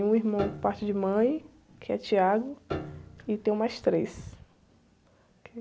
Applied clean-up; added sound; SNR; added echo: none; Piano; 13 dB; none.